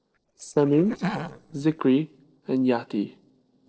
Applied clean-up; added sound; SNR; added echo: neural separator model SepFormer DNS4.